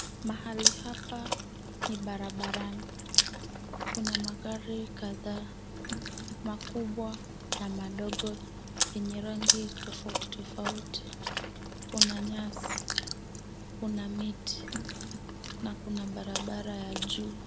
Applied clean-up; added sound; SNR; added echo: none; Chewing, mastication; -3 dB; none.